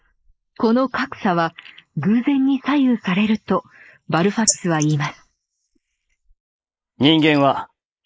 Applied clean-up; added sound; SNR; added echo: neural mask model Resemble Enhance denoiser.